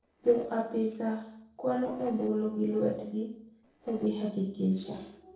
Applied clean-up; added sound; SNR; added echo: neural separator model SepFormer DNS4.